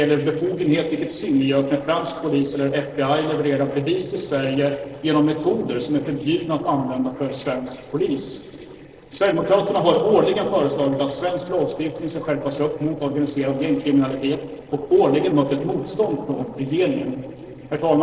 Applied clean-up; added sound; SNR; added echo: neural separator model SepFormer DNS4.